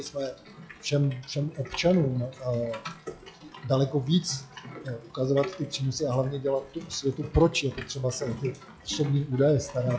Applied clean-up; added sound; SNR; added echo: classical method log-MMSE.